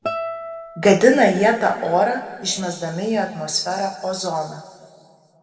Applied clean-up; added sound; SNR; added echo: none; Guitar; 14 dB; reverberation time 1.7 s.